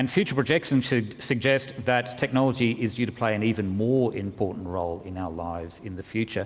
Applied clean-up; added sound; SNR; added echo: none; none; none; none.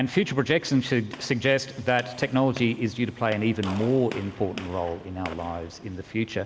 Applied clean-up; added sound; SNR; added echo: none; Gunshot, gunfire; 17 dB; none.